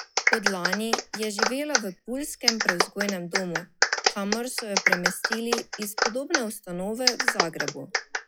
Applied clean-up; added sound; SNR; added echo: classical method log-MMSE.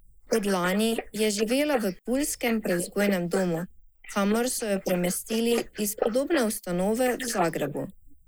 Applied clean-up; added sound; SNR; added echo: neural mask model Resemble Enhance denoiser.